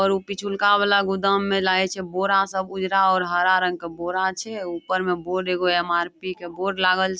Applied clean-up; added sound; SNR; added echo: none; none; none; none.